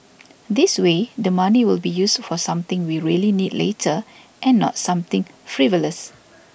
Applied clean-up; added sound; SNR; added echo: none; none; none; none.